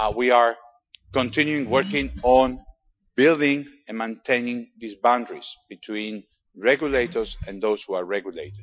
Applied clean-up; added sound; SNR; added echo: classical method Wiener filter.